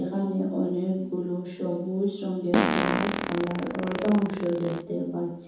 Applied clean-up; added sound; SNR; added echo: none; Fart; 4 dB; reverberation time 0.9 s.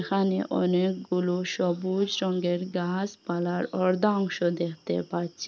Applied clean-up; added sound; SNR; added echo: none; none; none; none.